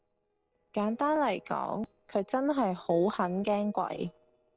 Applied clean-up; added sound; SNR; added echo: neural separator model SepFormer DNS4.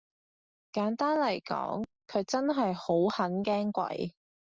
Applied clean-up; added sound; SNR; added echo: none; none; none; none.